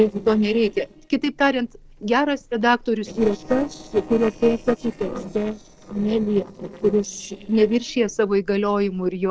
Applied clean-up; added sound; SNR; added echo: neural separator model SepFormer DNS4.